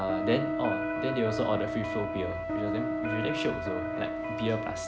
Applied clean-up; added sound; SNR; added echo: none; Wind instrument, woodwind instrument + Electric guitar; 0 dB; none.